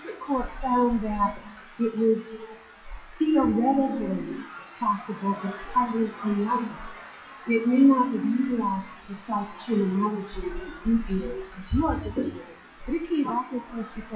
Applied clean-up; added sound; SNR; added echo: classical method WPE with log-MMSE.